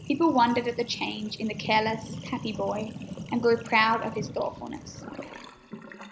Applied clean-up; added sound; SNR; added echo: none; Sink (filling or washing); 12 dB; none.